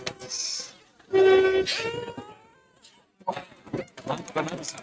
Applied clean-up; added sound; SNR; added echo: neural mask model RNNoise.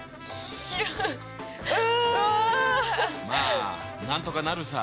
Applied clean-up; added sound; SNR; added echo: none; none; none; none.